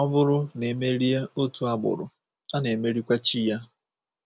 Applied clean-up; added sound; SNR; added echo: none; none; none; none.